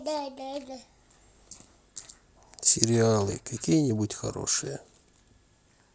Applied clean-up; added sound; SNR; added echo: neural mask model Resemble Enhance denoiser.